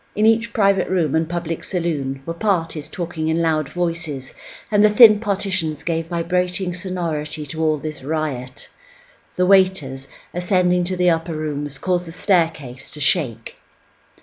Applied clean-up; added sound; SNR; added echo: none; none; none; none.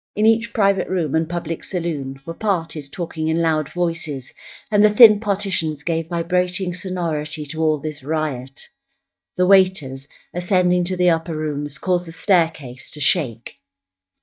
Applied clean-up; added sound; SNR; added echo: neural mask model DeepFilterNet 3.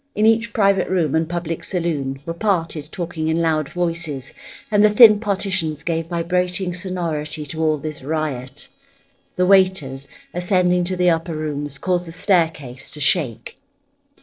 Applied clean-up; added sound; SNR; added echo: neural separator model SepFormer DNS4.